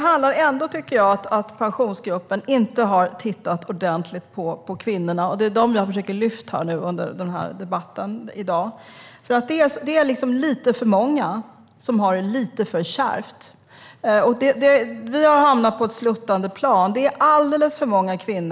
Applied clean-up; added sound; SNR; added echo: none; none; none; none.